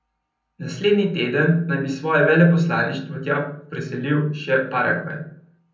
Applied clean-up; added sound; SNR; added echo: none; none; none; reverberation time 0.6 s.